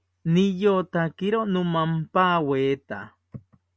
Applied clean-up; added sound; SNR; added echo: none; none; none; none.